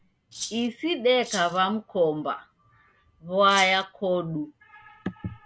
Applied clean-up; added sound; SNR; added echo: none; Rattle (instrument); 11 dB; none.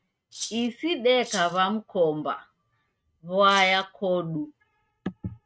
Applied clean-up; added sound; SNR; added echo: neural mask model RNNoise.